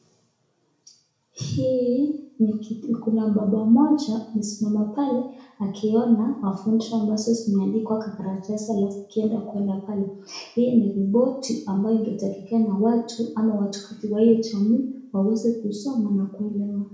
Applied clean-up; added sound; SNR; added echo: none; none; none; reverberation time 0.6 s.